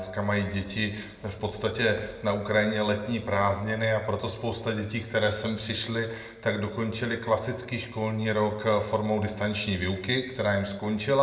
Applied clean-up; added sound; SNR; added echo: none; none; none; reverberation time 1.0 s.